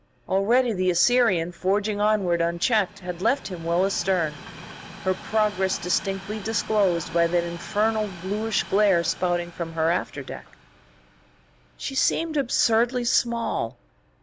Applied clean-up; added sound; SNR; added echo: none; Train; 18 dB; none.